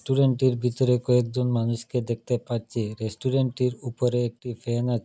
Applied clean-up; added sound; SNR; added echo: none; none; none; none.